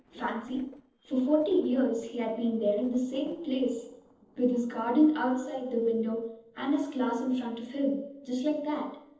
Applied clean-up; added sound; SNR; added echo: neural separator model SepFormer DNS4.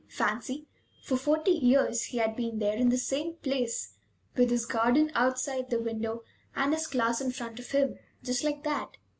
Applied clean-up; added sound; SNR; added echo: none; none; none; none.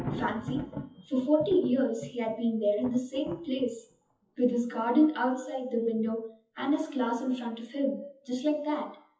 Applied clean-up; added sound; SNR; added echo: classical method WPE with log-MMSE.